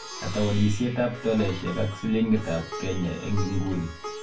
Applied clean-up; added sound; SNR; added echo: none; Plucked string instrument; 13 dB; reverberation time 0.2 s.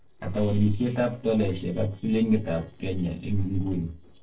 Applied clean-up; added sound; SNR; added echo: neural separator model SepFormer DNS4.